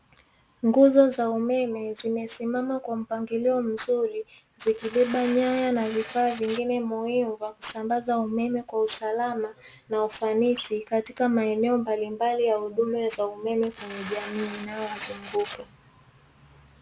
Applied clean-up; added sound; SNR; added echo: none; Tearing; 13 dB; none.